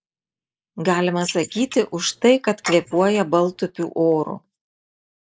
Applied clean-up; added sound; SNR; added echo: neural mask model Resemble Enhance denoiser.